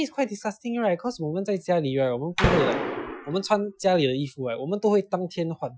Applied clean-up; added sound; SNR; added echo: classical method Wiener filter.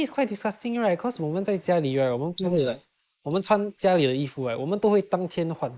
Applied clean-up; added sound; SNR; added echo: neural mask model Resemble Enhance denoiser.